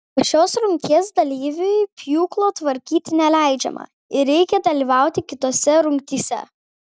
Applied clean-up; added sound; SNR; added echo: none; none; none; none.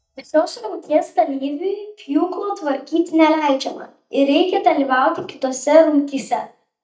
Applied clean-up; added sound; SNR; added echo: neural mask model DeepFilterNet 3.